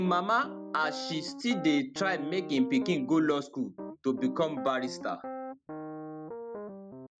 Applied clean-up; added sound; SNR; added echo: none; Piano; 10 dB; none.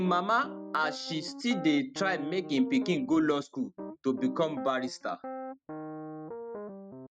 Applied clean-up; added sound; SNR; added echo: neural mask model RNNoise.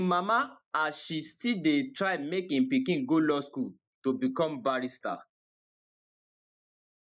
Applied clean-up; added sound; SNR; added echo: neural mask model Resemble Enhance denoiser.